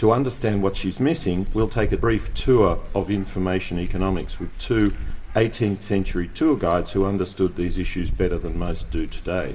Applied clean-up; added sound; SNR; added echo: none; Bird / Dog; 5 dB; reverberation time 0.9 s.